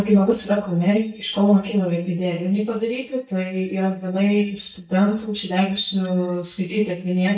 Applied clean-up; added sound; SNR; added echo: neural mask model DeepFilterNet 3.